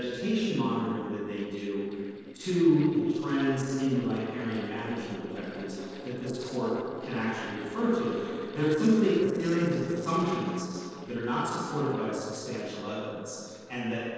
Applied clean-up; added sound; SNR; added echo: neural separator model SepFormer DNS4.